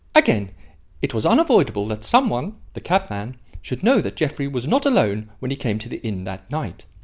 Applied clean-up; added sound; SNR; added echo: none; none; none; none.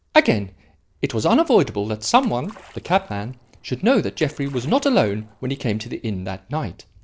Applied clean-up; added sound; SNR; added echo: neural separator model SepFormer DNS4.